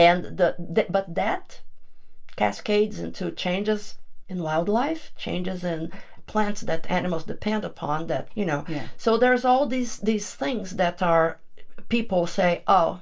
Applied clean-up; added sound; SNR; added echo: none; none; none; reverberation time 0.2 s.